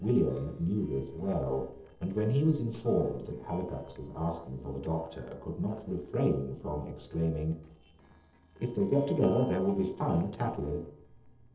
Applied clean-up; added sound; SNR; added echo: neural separator model SepFormer DNS4.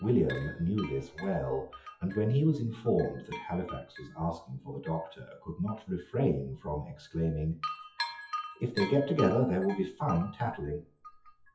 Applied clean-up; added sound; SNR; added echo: classical method WPE with log-MMSE.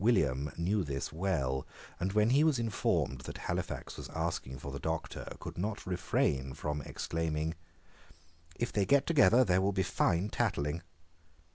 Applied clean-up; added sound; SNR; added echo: none; none; none; none.